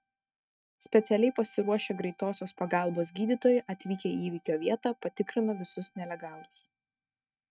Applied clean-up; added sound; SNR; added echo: neural mask model RNNoise.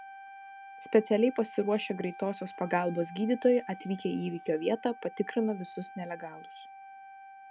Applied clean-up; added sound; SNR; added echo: none; Wind instrument, woodwind instrument; 16 dB; none.